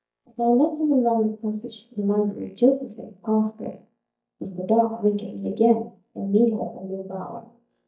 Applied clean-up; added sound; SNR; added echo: neural mask model DeepFilterNet 3.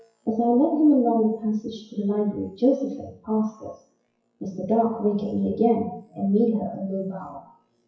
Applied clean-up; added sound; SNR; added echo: classical method WPE with log-MMSE.